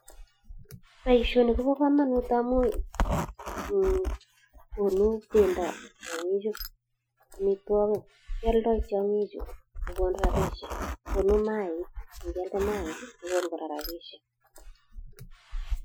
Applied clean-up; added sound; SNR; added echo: classical method Wiener filter.